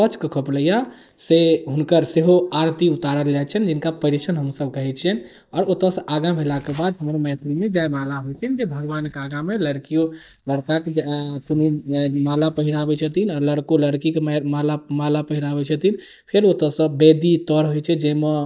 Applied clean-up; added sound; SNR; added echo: neural mask model DeepFilterNet 3.